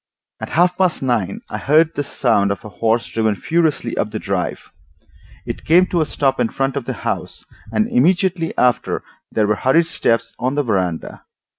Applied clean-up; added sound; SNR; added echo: none; none; none; none.